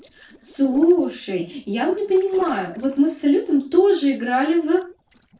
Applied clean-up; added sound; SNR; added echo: neural separator model SepFormer DNS4.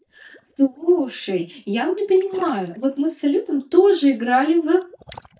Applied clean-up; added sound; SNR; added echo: neural mask model DeepFilterNet 3.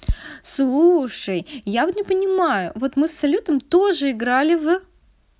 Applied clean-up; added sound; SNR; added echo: none; none; none; none.